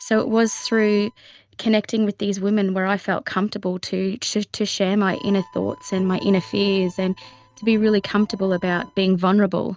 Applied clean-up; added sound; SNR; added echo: neural mask model RNNoise.